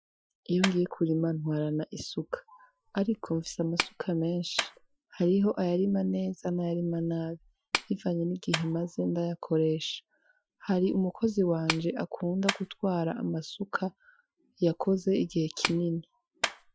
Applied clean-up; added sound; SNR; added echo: classical method Wiener filter.